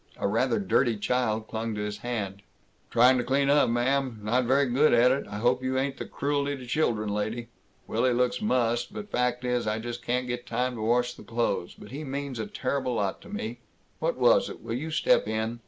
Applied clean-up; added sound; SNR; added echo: none; none; none; none.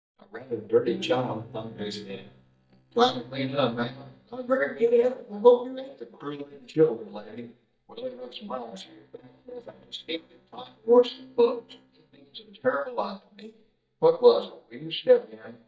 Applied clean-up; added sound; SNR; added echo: neural mask model DeepFilterNet 3.